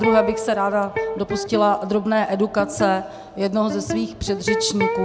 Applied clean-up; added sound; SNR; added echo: none; Electric guitar; 6 dB; none.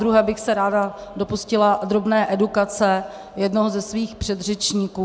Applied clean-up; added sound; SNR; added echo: none; none; none; none.